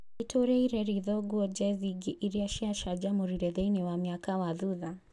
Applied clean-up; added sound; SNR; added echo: none; none; none; none.